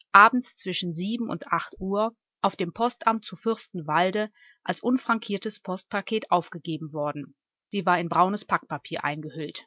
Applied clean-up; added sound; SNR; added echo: none; none; none; none.